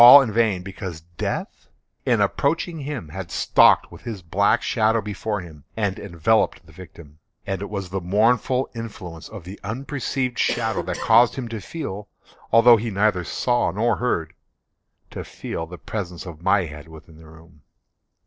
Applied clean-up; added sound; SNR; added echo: neural separator model SepFormer DNS4.